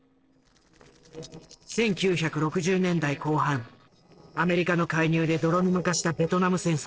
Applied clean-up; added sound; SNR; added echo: neural separator model SepFormer DNS4.